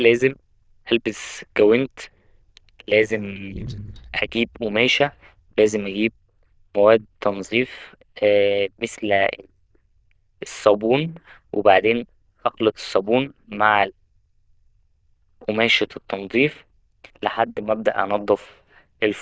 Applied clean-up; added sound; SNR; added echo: neural diffusion model UNIVERSE++.